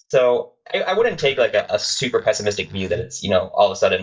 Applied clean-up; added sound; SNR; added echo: neural mask model DeepFilterNet 3.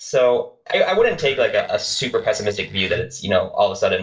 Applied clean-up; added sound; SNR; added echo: neural separator model SepFormer DNS4.